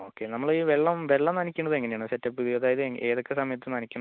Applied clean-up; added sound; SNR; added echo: none; none; none; none.